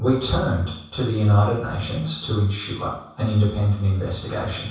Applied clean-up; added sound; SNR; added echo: none; none; none; reverberation time 0.7 s.